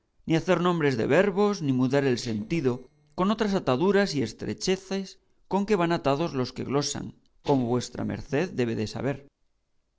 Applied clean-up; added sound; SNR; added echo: neural separator model SepFormer DNS4.